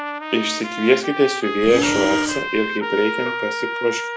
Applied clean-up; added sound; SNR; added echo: none; Trumpet + Breathing; 3 dB; none.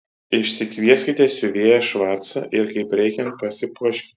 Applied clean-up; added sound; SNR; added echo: none; none; none; none.